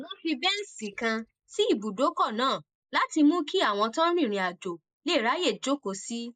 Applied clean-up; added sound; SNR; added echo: neural mask model Resemble Enhance denoiser.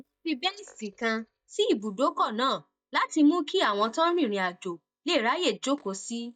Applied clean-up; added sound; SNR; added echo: neural mask model DeepFilterNet 3.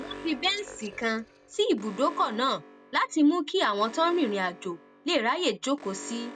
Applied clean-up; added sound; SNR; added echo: none; Alarm; 17 dB; none.